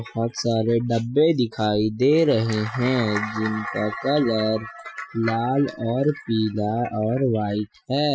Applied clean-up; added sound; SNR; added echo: classical method Wiener filter.